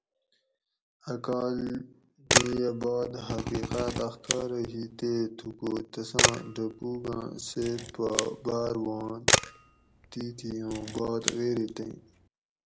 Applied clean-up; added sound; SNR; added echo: none; Drill + Camera; -1 dB; none.